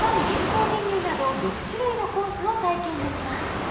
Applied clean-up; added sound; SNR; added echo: none; Waves, surf; 3 dB; reverberation time 0.9 s.